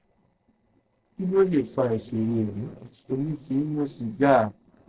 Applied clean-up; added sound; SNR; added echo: neural separator model SepFormer DNS4.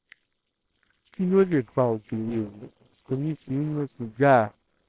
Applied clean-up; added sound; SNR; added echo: neural separator model SepFormer WHAMR!.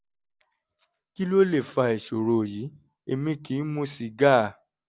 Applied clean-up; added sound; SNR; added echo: none; none; none; none.